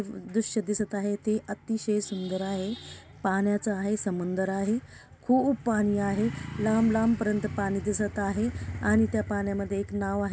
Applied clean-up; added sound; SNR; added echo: none; none; none; none.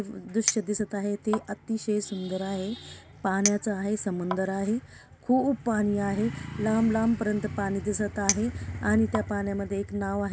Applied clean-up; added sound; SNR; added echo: none; Chink, clink; 9 dB; none.